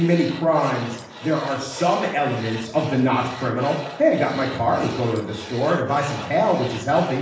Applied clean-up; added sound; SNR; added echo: none; Tools; 15 dB; reverberation time 0.9 s.